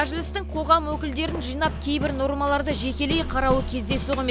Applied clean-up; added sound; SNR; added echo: none; Hammer + Musical instrument; 5 dB; none.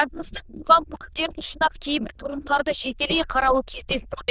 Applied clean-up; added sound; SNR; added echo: neural diffusion model UNIVERSE++.